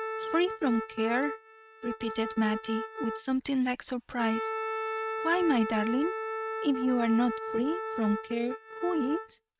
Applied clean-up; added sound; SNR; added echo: neural mask model RNNoise.